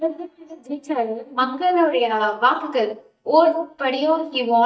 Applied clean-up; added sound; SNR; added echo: neural mask model DeepFilterNet 3.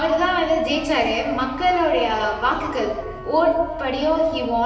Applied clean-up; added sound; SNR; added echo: none; Wind instrument, woodwind instrument; 18 dB; reverberation time 1.3 s.